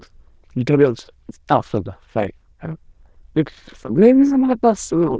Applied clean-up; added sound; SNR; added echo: neural diffusion model UNIVERSE++.